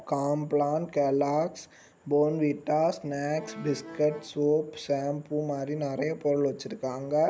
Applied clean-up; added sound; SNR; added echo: none; Accordion; 16 dB; none.